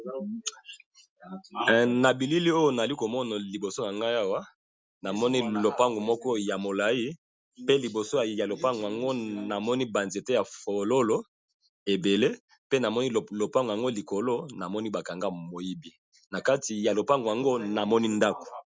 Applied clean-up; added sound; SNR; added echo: none; none; none; none.